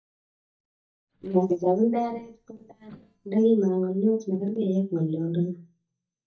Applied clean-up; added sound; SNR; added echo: neural mask model DeepFilterNet 3.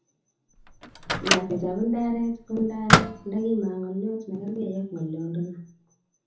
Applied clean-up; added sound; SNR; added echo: none; Microwave oven; -3 dB; reverberation time 0.6 s.